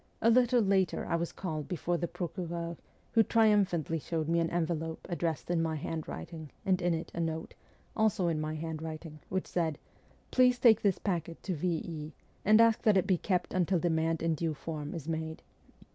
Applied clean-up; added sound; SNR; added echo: none; none; none; none.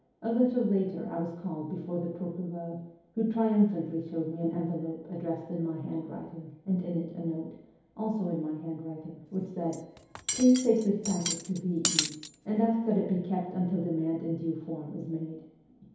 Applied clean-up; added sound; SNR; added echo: none; Cutlery, silverware; 5 dB; reverberation time 2.2 s.